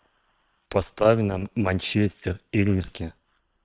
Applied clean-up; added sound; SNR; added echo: neural separator model SepFormer WHAM!.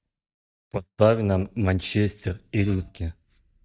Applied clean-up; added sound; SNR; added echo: neural mask model DeepFilterNet 3.